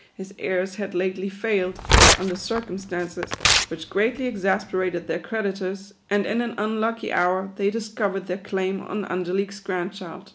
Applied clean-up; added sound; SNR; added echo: none; Tearing; -3 dB; none.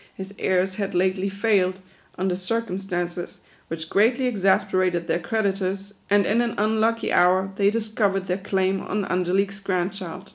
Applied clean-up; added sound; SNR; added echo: none; none; none; none.